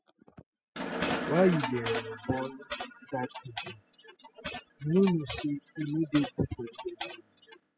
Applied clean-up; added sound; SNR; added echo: classical method spectral subtraction.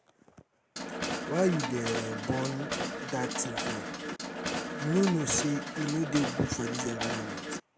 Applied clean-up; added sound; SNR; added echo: none; Mechanisms; 2 dB; none.